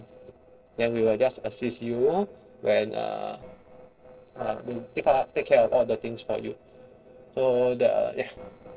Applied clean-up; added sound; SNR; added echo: neural separator model SepFormer DNS4.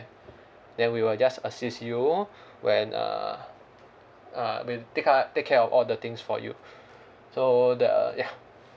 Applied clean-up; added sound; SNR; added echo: none; none; none; none.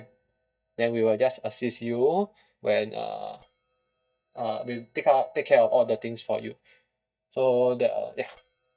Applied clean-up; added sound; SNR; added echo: neural mask model DeepFilterNet 3.